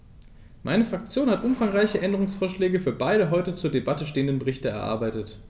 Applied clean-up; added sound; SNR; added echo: none; none; none; none.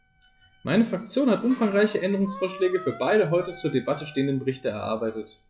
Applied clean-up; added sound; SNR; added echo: classical method log-MMSE.